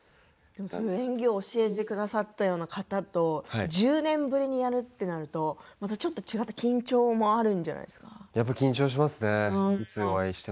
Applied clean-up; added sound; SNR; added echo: neural mask model Resemble Enhance denoiser.